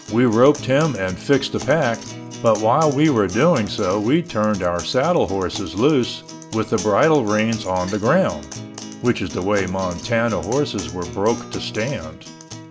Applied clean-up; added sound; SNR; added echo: none; Acoustic guitar; 14 dB; reverberation time 0.4 s.